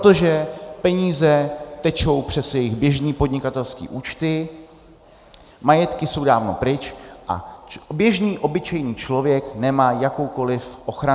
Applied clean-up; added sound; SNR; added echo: none; none; none; none.